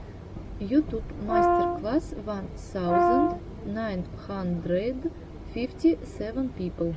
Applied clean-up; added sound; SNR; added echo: none; Brass instrument; -3 dB; none.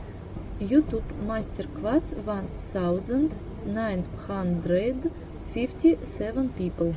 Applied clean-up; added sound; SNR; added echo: none; none; none; none.